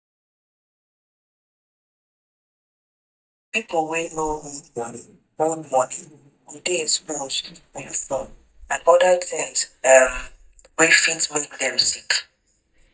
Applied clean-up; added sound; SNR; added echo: neural mask model DeepFilterNet 3.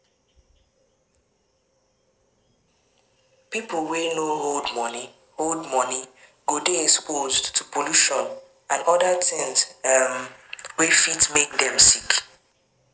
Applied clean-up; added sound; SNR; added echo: none; none; none; none.